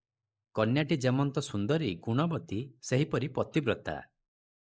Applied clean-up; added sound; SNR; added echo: neural mask model Resemble Enhance denoiser.